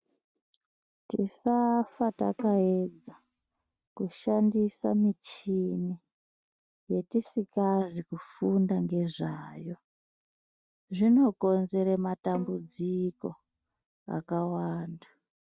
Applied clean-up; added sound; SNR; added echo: neural mask model RNNoise.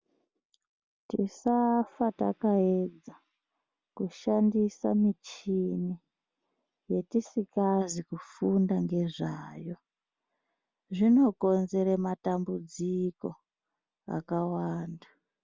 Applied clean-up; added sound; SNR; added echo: none; none; none; none.